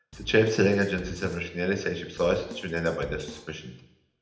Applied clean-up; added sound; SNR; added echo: none; Drum kit; 18 dB; reverberation time 0.7 s.